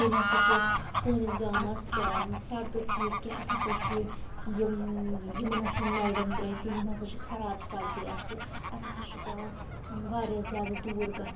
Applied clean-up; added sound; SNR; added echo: none; Bird / Fowl; -1 dB; reverberation time 0.3 s.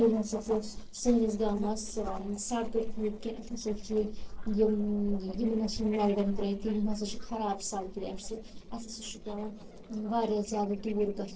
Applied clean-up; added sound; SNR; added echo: neural separator model SepFormer DNS4.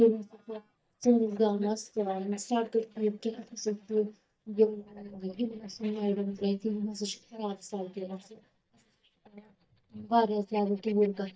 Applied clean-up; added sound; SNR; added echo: neural mask model DeepFilterNet 3.